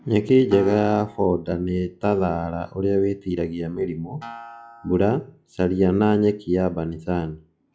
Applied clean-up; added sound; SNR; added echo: classical method log-MMSE.